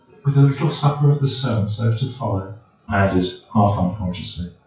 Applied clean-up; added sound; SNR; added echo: classical method WPE with log-MMSE.